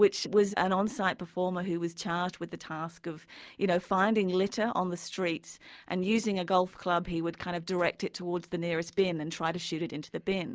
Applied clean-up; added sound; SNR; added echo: none; none; none; none.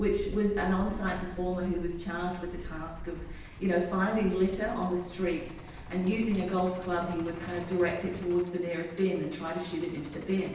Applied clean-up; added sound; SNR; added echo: none; Truck; 12 dB; reverberation time 0.9 s.